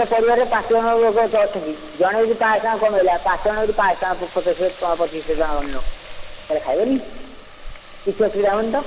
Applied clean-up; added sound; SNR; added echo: none; Water tap, faucet; 10 dB; none.